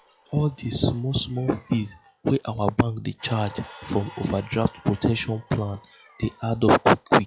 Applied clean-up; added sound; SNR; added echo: classical method log-MMSE.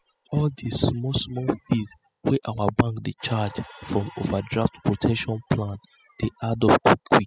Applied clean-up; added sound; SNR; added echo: classical method spectral subtraction.